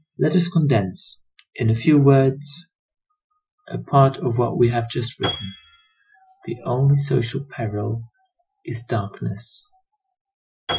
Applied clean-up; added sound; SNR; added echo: classical method Wiener filter.